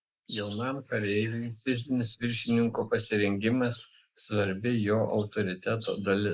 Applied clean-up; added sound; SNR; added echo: neural mask model Resemble Enhance denoiser.